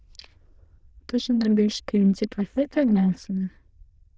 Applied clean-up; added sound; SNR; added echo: neural diffusion model UNIVERSE++.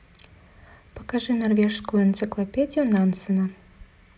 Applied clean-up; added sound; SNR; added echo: none; none; none; none.